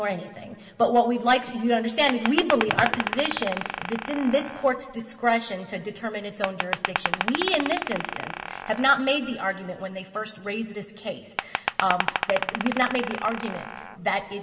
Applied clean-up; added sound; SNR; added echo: none; Glass; 5 dB; reverberation time 1.8 s.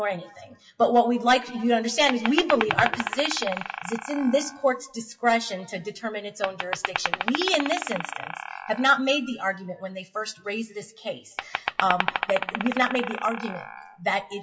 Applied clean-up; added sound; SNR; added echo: classical method WPE with log-MMSE.